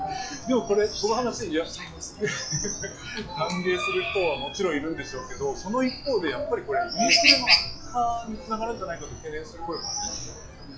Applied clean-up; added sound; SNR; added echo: classical method log-MMSE.